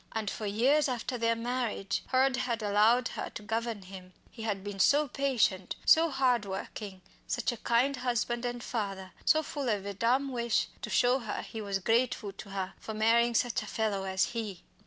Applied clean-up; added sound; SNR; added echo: none; none; none; none.